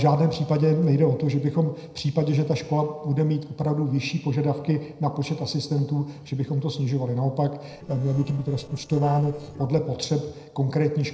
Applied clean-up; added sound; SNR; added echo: neural separator model SepFormer DNS4.